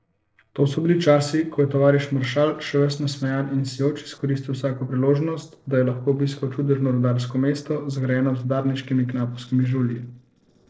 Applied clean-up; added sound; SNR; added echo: neural separator model SepFormer DNS4.